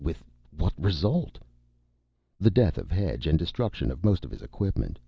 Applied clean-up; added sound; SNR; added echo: none; none; none; none.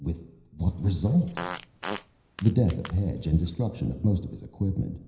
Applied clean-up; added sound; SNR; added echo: none; Fart; 13 dB; reverberation time 0.9 s.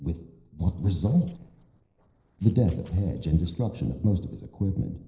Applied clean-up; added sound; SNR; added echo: neural separator model SepFormer DNS4.